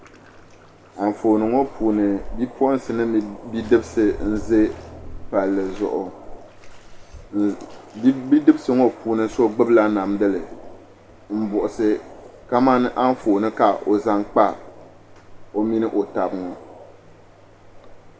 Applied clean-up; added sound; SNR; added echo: none; Bathtub (filling or washing) + Bowed string instrument; 18 dB; none.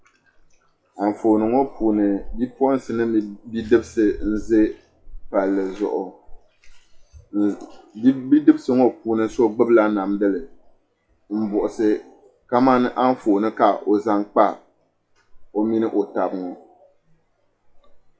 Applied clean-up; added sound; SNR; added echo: classical method log-MMSE.